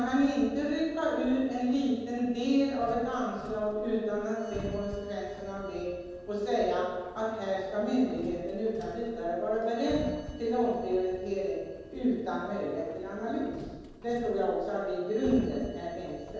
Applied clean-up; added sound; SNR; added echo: none; Sliding door; 16 dB; reverberation time 1.2 s.